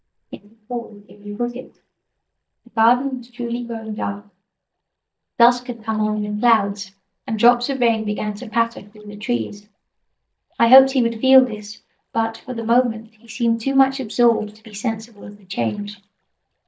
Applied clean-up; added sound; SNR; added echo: neural mask model DeepFilterNet 3.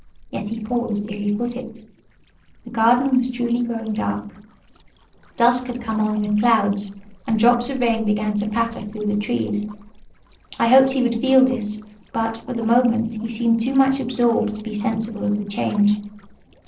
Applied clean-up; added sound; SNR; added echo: neural separator model SepFormer DNS4.